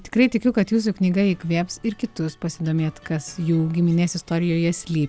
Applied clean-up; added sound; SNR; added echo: none; none; none; none.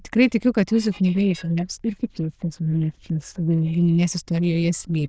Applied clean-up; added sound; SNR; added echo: neural diffusion model UNIVERSE++.